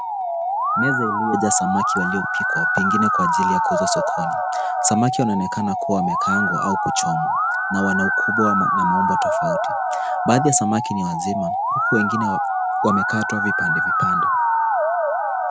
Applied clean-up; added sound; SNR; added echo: none; Musical instrument; -4 dB; none.